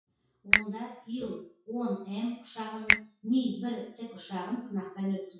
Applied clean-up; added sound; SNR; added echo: classical method WPE with log-MMSE.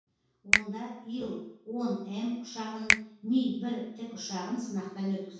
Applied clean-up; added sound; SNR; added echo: none; Finger snapping; 0 dB; reverberation time 0.6 s.